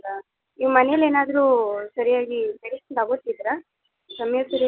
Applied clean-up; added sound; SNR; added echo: none; none; none; none.